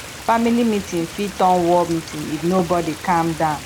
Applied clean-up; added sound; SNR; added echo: none; Stream; 14 dB; none.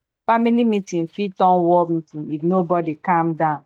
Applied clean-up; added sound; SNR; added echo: neural mask model DeepFilterNet 3.